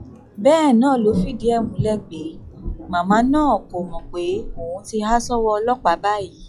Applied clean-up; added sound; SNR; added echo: classical method log-MMSE.